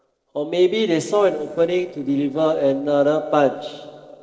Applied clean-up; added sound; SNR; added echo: neural separator model SepFormer DNS4.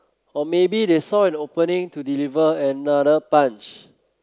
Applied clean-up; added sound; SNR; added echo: none; none; none; none.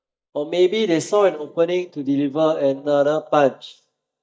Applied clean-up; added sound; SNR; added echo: neural mask model DeepFilterNet 3.